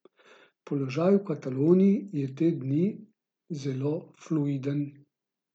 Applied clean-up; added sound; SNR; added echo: none; none; none; none.